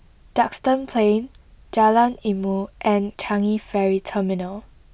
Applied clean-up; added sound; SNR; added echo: none; none; none; none.